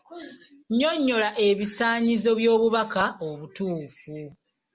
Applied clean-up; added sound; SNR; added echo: none; none; none; none.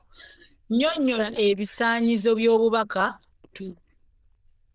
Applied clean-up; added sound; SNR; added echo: neural diffusion model UNIVERSE++.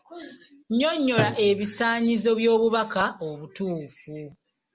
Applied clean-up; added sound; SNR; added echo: none; Drum; 9 dB; none.